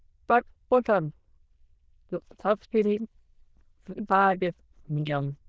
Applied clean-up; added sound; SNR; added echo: neural diffusion model UNIVERSE++.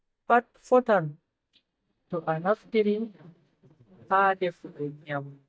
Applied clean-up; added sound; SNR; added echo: neural mask model DeepFilterNet 3.